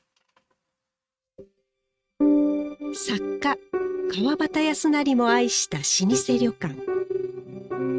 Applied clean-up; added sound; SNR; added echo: neural mask model RNNoise.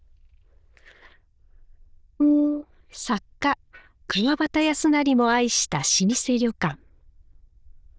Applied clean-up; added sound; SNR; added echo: neural diffusion model UNIVERSE++.